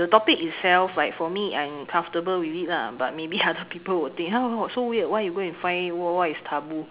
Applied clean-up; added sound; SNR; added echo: none; none; none; none.